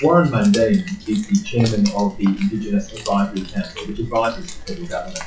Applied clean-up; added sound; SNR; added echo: classical method WPE with log-MMSE.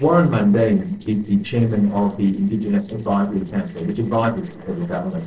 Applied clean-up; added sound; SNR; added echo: neural separator model SepFormer DNS4.